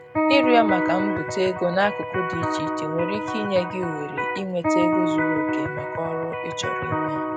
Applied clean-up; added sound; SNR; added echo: none; Electric guitar; -1 dB; none.